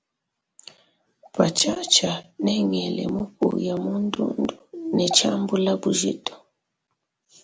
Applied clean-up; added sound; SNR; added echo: none; none; none; none.